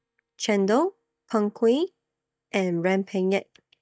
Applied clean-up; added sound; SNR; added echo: neural mask model DeepFilterNet 3.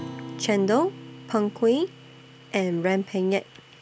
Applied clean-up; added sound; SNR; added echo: none; Acoustic guitar; 16 dB; none.